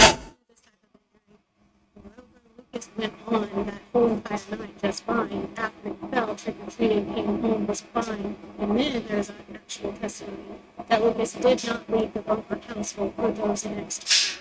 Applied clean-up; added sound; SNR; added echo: neural mask model RNNoise.